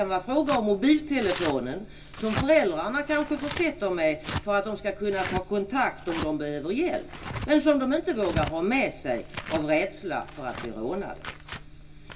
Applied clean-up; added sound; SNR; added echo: none; Tearing; 11 dB; reverberation time 0.2 s.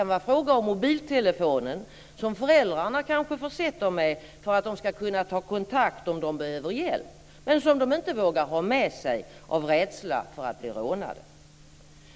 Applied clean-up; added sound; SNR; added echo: none; none; none; none.